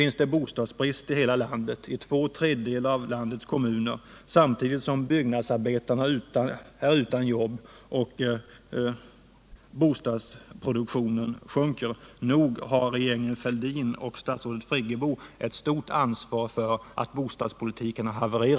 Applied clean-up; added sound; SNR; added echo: none; none; none; none.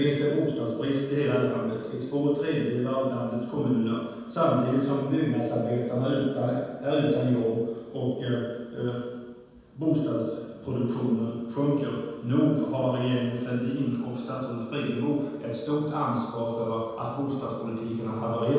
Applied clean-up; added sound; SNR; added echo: none; none; none; reverberation time 1.2 s.